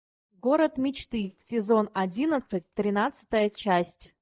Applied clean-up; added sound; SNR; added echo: neural mask model DeepFilterNet 3.